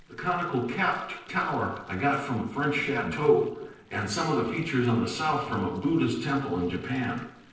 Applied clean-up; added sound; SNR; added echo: neural separator model SepFormer DNS4.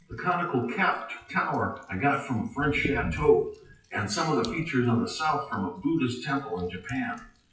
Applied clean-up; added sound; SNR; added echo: classical method WPE with log-MMSE.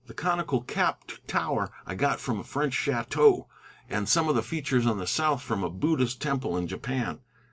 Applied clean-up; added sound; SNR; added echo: none; none; none; none.